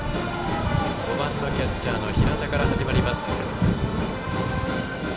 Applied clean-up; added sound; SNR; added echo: none; Wind / Ocean; 1 dB; reverberation time 0.4 s.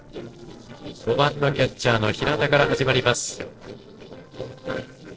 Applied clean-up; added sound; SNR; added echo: neural separator model SepFormer DNS4.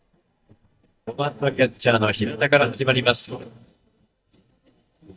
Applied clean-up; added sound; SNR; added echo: neural mask model DeepFilterNet 3.